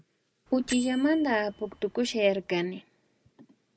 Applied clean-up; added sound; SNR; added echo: none; Bell; 15 dB; none.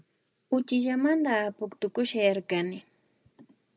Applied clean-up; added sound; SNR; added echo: none; none; none; none.